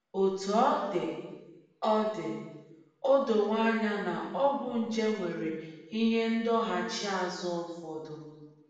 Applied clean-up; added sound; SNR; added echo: none; none; none; reverberation time 1.0 s.